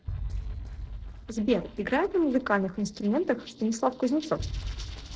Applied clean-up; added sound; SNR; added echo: neural separator model SepFormer DNS4.